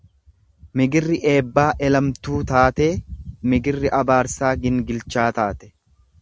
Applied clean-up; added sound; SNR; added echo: none; none; none; none.